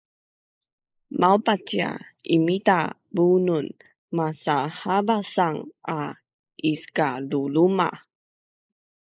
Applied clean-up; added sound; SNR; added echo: neural mask model Resemble Enhance denoiser.